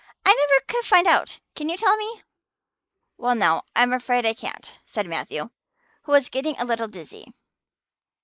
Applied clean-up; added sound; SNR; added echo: neural mask model Resemble Enhance denoiser.